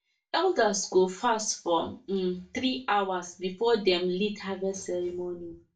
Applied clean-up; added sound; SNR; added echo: none; none; none; reverberation time 0.3 s.